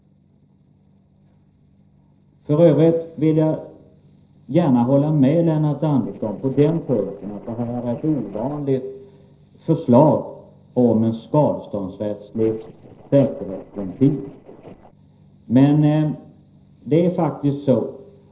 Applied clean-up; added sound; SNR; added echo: neural separator model SepFormer DNS4.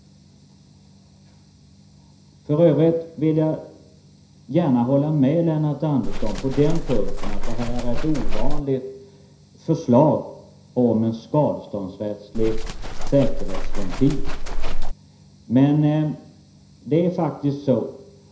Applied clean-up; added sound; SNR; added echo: none; Livestock, farm animals, working animals; -4 dB; reverberation time 0.5 s.